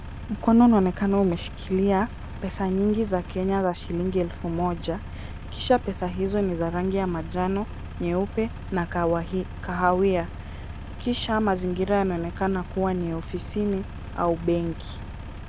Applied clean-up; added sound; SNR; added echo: none; Engine; 10 dB; none.